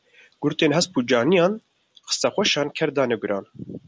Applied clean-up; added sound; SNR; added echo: none; none; none; none.